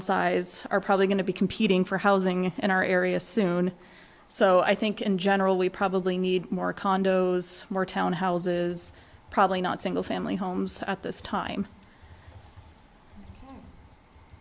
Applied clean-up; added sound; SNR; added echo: none; none; none; none.